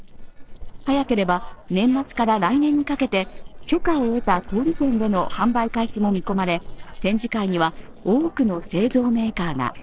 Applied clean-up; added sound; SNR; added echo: neural separator model SepFormer DNS4.